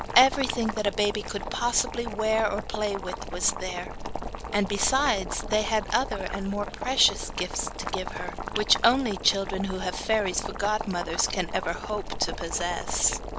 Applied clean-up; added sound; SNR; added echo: none; Boiling; 7 dB; none.